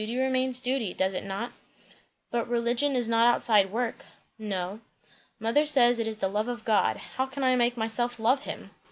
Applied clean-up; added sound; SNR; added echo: none; none; none; none.